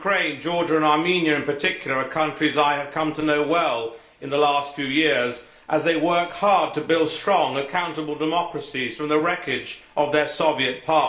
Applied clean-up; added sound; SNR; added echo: none; none; none; reverberation time 0.4 s.